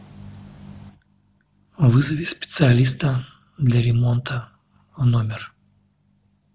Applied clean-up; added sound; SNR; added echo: none; none; none; none.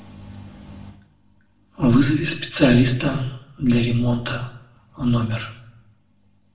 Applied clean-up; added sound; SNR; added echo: none; none; none; reverberation time 0.7 s.